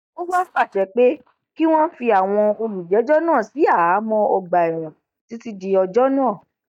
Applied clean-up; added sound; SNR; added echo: neural mask model DeepFilterNet 3.